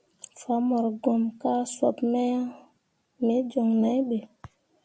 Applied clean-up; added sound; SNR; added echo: none; none; none; none.